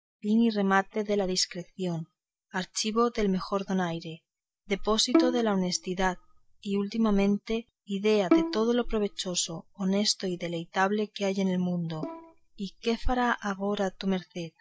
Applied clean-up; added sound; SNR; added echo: neural mask model DeepFilterNet 3.